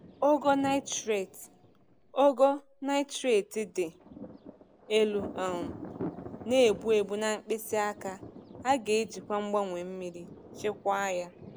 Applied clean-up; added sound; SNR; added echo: none; Thunder; 16 dB; none.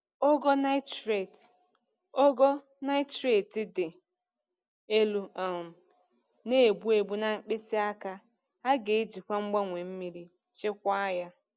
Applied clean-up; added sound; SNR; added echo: none; none; none; none.